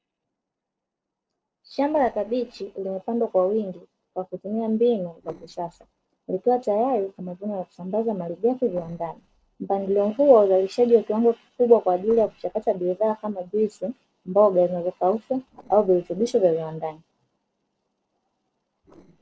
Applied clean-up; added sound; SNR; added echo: neural separator model SepFormer DNS4.